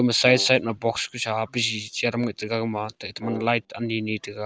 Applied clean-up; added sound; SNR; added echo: none; Brass instrument; 15 dB; none.